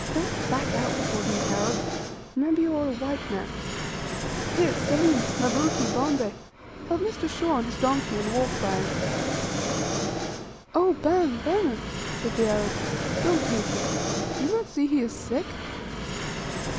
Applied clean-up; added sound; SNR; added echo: none; Fixed-wing aircraft, airplane; 2 dB; none.